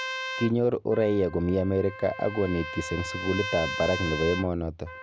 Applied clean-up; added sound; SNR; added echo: none; Trumpet; 9 dB; none.